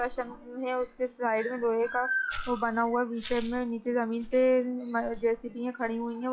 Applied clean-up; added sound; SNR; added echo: classical method log-MMSE.